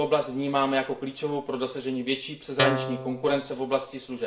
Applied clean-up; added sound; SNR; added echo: none; Guitar; 1 dB; reverberation time 0.4 s.